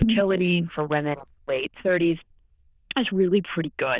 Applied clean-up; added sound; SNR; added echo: neural diffusion model UNIVERSE++.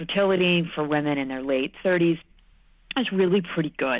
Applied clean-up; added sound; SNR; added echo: none; none; none; none.